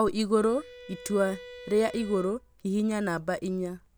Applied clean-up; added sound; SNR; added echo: none; Bowed string instrument; 18 dB; none.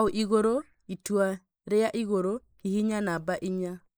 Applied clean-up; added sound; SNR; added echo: neural mask model Resemble Enhance denoiser.